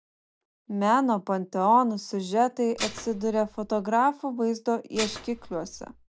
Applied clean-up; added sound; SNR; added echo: none; Dishes, pots, and pans; 12 dB; none.